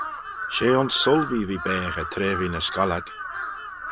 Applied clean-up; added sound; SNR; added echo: none; Crow; 7 dB; none.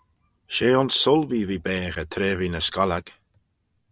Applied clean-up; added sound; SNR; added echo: none; none; none; none.